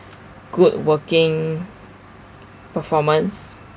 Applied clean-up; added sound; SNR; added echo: none; none; none; none.